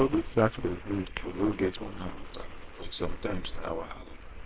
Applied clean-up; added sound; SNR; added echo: neural separator model SepFormer WHAMR!.